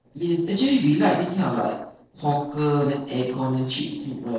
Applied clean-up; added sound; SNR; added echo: neural separator model SepFormer DNS4.